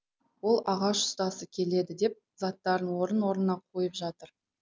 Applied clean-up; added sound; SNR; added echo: none; none; none; none.